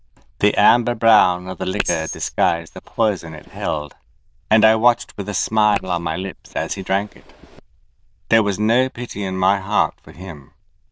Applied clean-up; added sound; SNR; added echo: neural diffusion model UNIVERSE++.